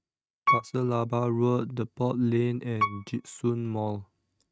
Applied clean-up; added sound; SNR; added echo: neural mask model RNNoise.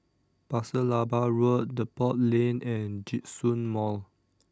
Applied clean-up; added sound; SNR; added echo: none; none; none; none.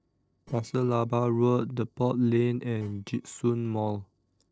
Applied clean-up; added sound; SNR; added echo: neural separator model SepFormer DNS4.